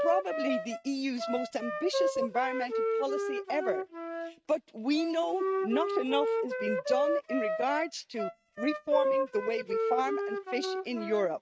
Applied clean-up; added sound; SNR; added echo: neural mask model RNNoise.